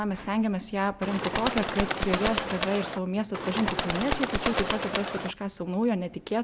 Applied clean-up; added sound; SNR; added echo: none; Bird; 0 dB; none.